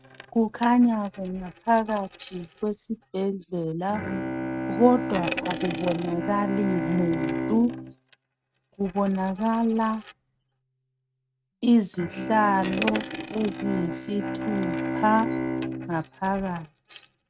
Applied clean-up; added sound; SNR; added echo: neural mask model RNNoise.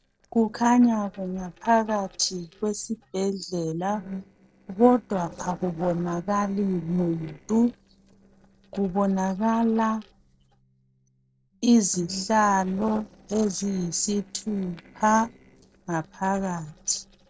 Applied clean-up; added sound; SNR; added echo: neural separator model SepFormer DNS4.